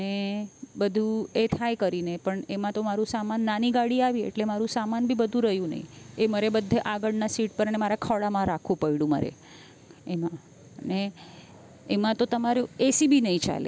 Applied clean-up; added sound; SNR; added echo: none; none; none; none.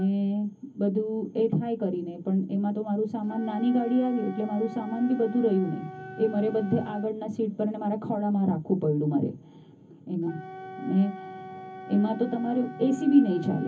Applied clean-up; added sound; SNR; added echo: none; Wind instrument, woodwind instrument; 17 dB; reverberation time 0.3 s.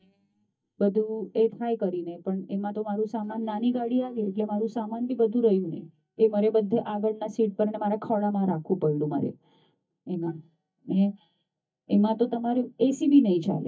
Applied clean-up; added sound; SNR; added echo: neural mask model DeepFilterNet 3.